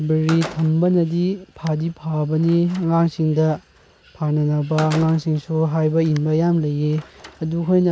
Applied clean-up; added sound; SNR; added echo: none; Slam; 20 dB; none.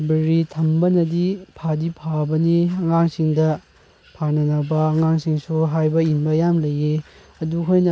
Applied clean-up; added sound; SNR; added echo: none; none; none; none.